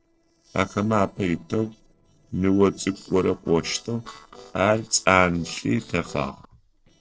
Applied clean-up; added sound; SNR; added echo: neural separator model SepFormer DNS4.